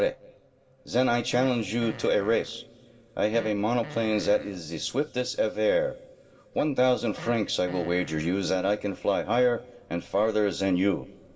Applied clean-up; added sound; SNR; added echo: none; Fart; 18 dB; reverberation time 3.0 s.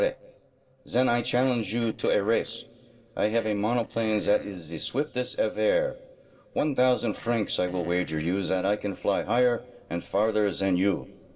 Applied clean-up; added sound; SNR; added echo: neural separator model SepFormer DNS4.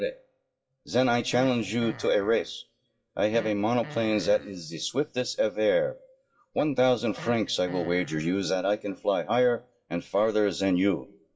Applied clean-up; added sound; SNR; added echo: classical method WPE with log-MMSE.